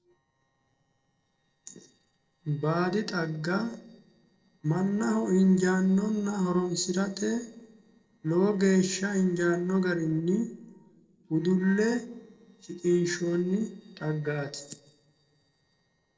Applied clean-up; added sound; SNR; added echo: neural separator model SepFormer DNS4.